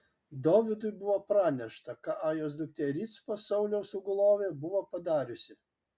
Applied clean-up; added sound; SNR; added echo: none; none; none; none.